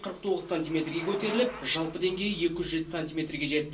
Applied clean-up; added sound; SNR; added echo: none; Bicycle; 16 dB; reverberation time 0.3 s.